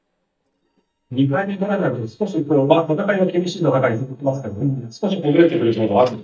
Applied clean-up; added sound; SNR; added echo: neural mask model DeepFilterNet 3.